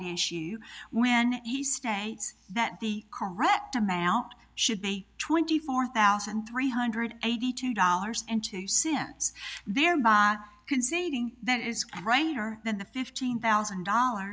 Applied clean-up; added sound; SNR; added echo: none; none; none; none.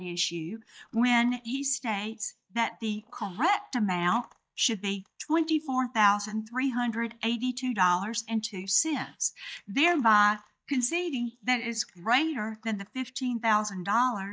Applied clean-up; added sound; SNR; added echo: neural mask model DeepFilterNet 3.